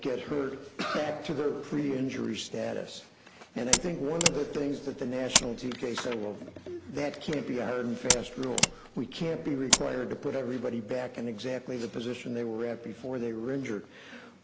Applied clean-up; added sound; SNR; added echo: none; Mechanisms; -3 dB; none.